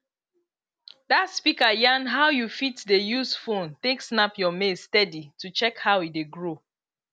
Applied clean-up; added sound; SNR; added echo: none; none; none; none.